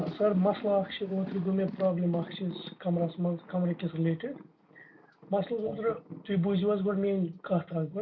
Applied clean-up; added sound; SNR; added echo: none; Thunder; 17 dB; reverberation time 0.2 s.